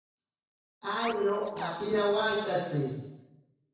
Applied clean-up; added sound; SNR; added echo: neural separator model SepFormer DNS4.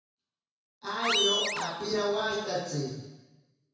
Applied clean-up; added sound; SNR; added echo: none; Animal; -1 dB; reverberation time 1.0 s.